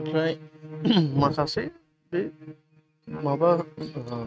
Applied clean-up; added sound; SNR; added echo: neural mask model RNNoise.